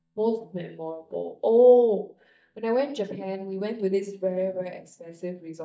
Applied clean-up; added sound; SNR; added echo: neural mask model DeepFilterNet 3.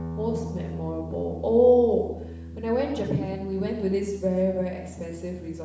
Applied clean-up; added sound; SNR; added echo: none; Guitar; 12 dB; reverberation time 0.9 s.